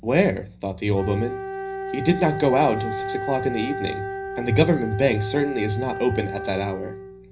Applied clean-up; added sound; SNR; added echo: none; Wind instrument, woodwind instrument; 8 dB; reverberation time 0.5 s.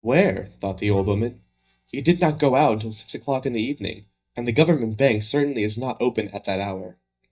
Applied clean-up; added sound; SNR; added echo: neural mask model DeepFilterNet 3.